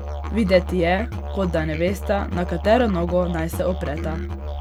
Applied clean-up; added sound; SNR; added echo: none; Musical instrument; 5 dB; none.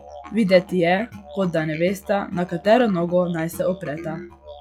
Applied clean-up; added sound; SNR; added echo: classical method log-MMSE.